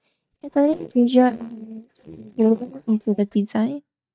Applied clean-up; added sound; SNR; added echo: neural mask model DeepFilterNet 3.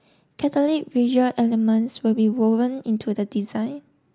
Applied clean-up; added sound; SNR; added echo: none; none; none; none.